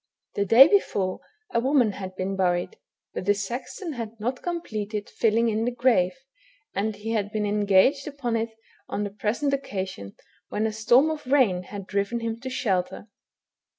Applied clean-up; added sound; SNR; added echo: none; none; none; none.